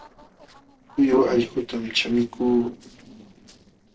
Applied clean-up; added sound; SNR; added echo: neural separator model SepFormer DNS4.